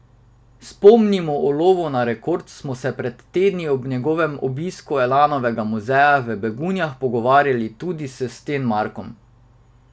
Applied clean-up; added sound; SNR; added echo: none; none; none; none.